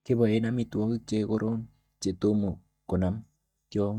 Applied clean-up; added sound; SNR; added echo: neural mask model DeepFilterNet 3.